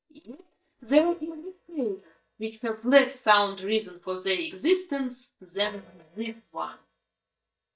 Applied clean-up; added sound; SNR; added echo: neural mask model DeepFilterNet 3.